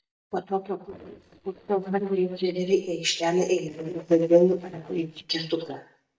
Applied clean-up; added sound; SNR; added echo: neural mask model DeepFilterNet 3.